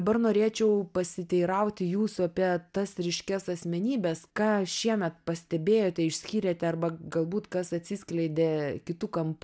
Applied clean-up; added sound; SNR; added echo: none; none; none; none.